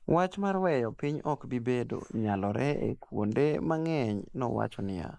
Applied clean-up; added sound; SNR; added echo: neural mask model Resemble Enhance denoiser.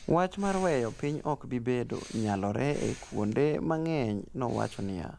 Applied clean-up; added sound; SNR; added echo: none; Breathing; 17 dB; none.